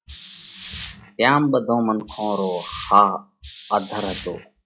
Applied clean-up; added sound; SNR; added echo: classical method log-MMSE.